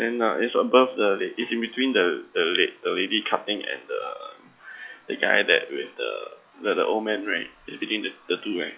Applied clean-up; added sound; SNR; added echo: classical method log-MMSE.